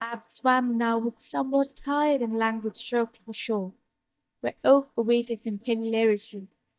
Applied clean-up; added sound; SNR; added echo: neural mask model DeepFilterNet 3.